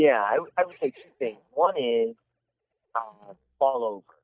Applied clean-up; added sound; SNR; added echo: neural mask model DeepFilterNet 3.